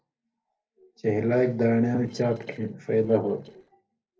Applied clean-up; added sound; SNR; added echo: neural separator model SepFormer DNS4.